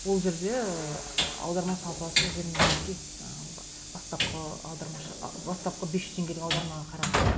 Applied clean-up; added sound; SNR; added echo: none; Train; -2 dB; none.